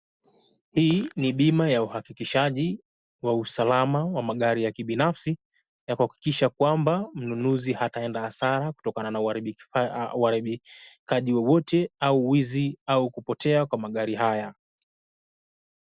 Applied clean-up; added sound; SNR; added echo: none; none; none; none.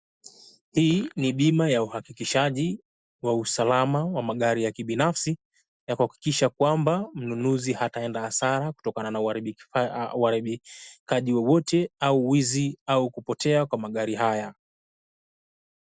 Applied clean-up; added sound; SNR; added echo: neural mask model Resemble Enhance denoiser.